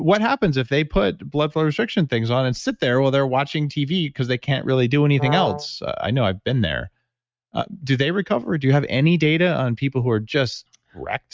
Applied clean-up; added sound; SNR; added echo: neural mask model RNNoise.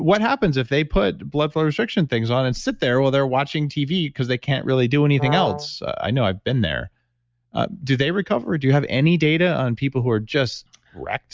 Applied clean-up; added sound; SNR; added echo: none; Brass instrument; 9 dB; none.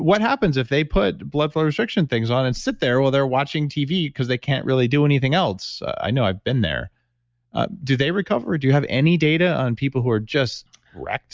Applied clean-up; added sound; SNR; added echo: none; none; none; none.